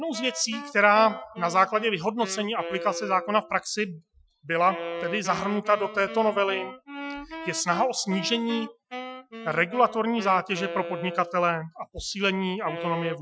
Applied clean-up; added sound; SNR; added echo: classical method Wiener filter.